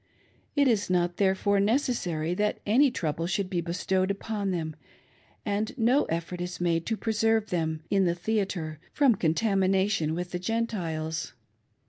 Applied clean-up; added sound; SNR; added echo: none; none; none; none.